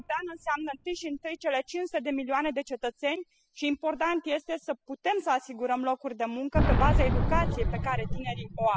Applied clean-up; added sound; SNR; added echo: classical method spectral subtraction.